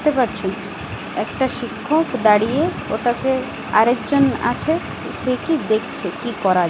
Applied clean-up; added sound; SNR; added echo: none; none; none; none.